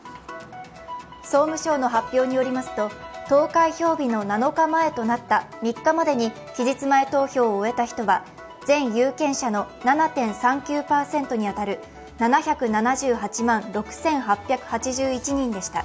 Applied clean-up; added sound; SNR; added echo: none; none; none; none.